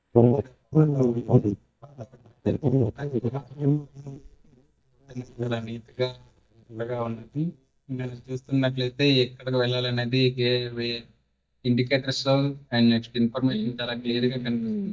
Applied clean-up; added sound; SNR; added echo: neural mask model DeepFilterNet 3.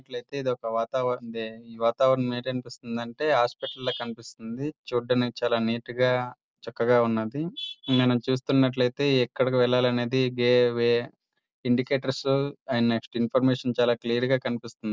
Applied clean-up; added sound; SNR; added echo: none; none; none; none.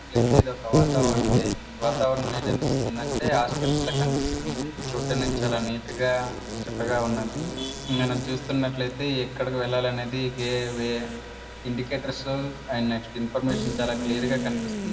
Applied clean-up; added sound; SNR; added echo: none; Insect; -1 dB; reverberation time 2.6 s.